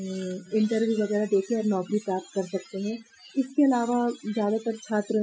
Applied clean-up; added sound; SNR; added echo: classical method Wiener filter.